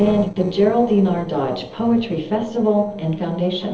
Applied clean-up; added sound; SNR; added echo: neural separator model SepFormer DNS4.